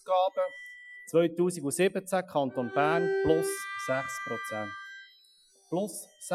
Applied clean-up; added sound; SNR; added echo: classical method Wiener filter.